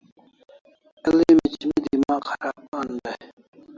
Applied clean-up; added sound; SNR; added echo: none; none; none; none.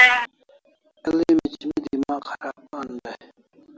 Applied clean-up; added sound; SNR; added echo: none; Meow; -1 dB; none.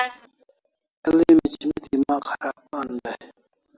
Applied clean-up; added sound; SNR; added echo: neural mask model DeepFilterNet 3.